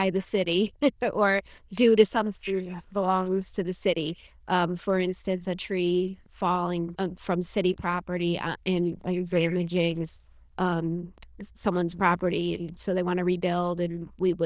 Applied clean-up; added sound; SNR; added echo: neural diffusion model UNIVERSE++.